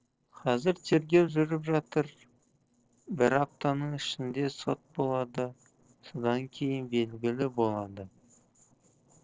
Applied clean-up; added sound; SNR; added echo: neural separator model SepFormer DNS4.